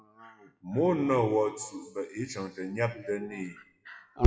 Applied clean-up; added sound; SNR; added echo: classical method WPE with log-MMSE.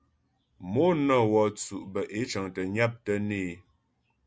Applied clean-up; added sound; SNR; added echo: none; none; none; none.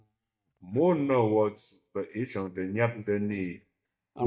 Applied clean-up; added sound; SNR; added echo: neural mask model DeepFilterNet 3.